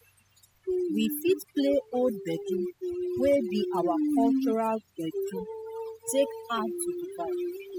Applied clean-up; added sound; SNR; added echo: classical method spectral subtraction.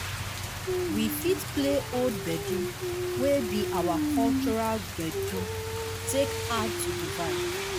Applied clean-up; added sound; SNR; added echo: none; Rain; 0 dB; none.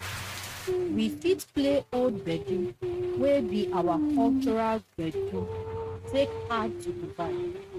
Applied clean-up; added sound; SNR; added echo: neural mask model RNNoise.